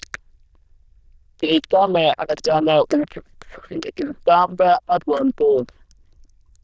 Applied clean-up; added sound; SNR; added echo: neural diffusion model UNIVERSE++.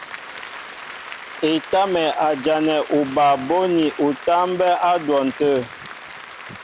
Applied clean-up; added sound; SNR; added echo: none; Applause; 15 dB; none.